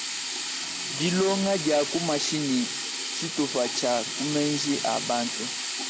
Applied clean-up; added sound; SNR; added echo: none; Sink (filling or washing); 4 dB; none.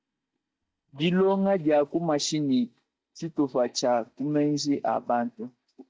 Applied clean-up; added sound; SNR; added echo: neural mask model DeepFilterNet 3.